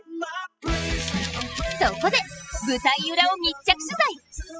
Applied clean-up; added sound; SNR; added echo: classical method spectral subtraction.